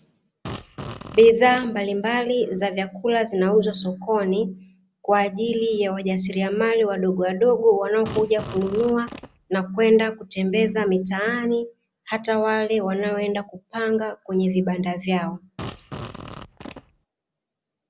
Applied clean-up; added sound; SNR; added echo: none; Fart; 14 dB; none.